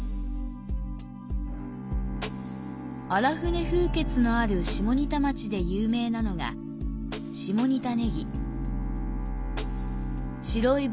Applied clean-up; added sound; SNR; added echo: none; Bowed string instrument; 12 dB; none.